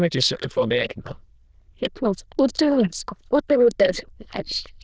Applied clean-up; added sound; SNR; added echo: neural diffusion model UNIVERSE++.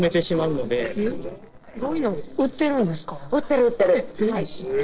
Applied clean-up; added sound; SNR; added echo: neural separator model SepFormer DNS4.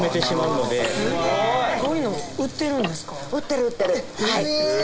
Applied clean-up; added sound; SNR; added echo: none; Tick-tock; 12 dB; none.